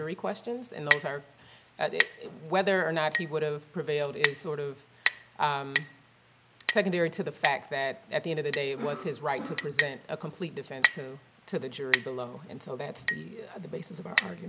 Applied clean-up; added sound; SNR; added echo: none; Chink, clink; 3 dB; none.